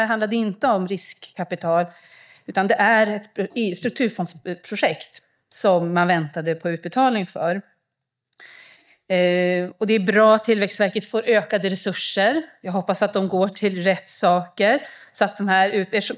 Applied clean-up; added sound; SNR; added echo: neural mask model DeepFilterNet 3.